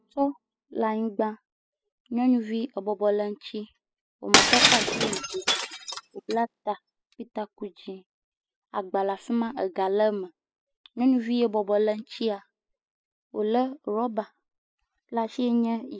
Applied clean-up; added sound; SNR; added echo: classical method spectral subtraction.